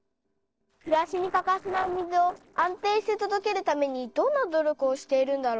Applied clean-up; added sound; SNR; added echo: neural separator model SepFormer DNS4.